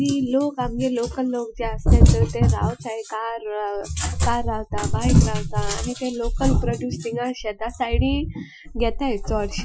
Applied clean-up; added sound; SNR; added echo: classical method Wiener filter.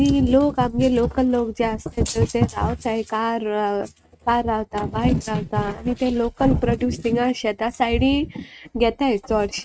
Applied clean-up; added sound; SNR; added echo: neural mask model RNNoise.